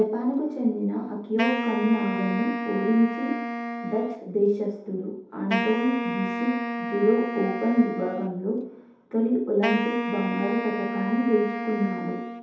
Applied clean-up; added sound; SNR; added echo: none; Wind instrument, woodwind instrument; 5 dB; reverberation time 0.8 s.